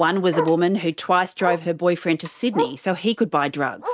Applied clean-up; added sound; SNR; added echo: neural mask model RNNoise.